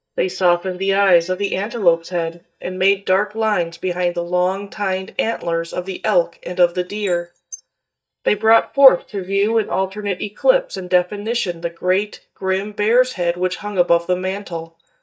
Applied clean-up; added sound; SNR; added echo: neural mask model DeepFilterNet 3.